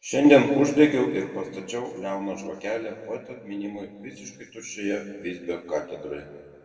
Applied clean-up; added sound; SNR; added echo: none; none; none; reverberation time 2.0 s.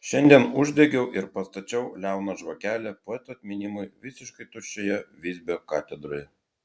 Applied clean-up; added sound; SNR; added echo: none; none; none; none.